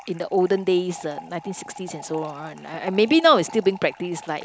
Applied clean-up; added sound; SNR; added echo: none; Fill (with liquid) / Trickle, dribble; 18 dB; none.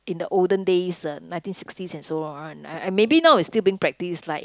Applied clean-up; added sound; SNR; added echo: none; none; none; none.